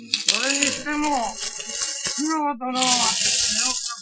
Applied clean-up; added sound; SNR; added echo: classical method Wiener filter.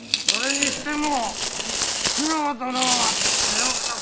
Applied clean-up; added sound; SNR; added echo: none; Coin (dropping); -4 dB; none.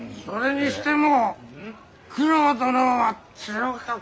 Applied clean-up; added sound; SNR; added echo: none; none; none; none.